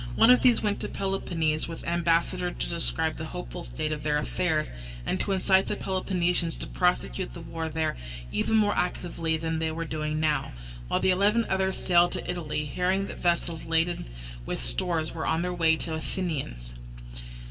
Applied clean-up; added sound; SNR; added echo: none; none; none; reverberation time 1.3 s.